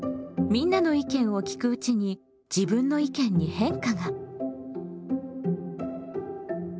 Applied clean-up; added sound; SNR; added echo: none; none; none; none.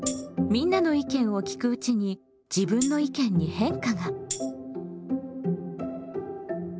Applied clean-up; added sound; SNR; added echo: none; Tambourine; 8 dB; none.